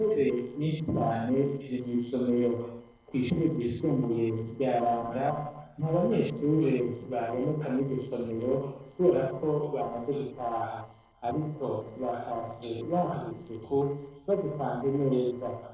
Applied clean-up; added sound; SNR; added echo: neural separator model SepFormer DNS4.